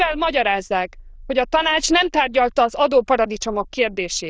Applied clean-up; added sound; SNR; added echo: neural diffusion model UNIVERSE++.